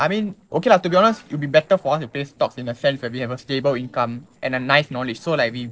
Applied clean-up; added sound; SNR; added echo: neural separator model SepFormer DNS4.